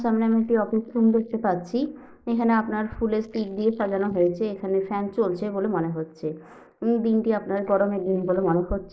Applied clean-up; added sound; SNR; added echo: neural mask model Resemble Enhance denoiser.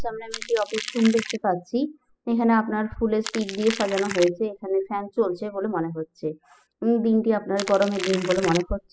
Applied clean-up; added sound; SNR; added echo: classical method spectral subtraction.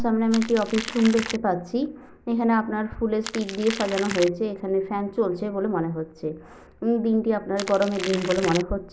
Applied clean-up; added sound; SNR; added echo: none; Crackle; 10 dB; none.